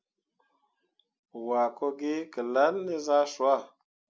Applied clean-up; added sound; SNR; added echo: none; none; none; none.